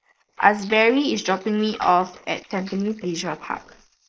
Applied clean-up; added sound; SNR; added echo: neural mask model Resemble Enhance denoiser.